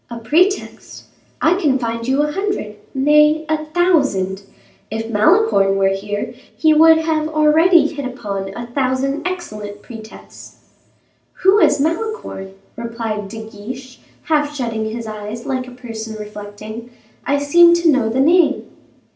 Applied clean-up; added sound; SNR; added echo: none; none; none; reverberation time 0.6 s.